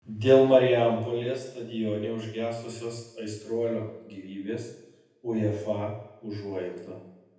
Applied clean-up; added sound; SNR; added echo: none; none; none; reverberation time 0.9 s.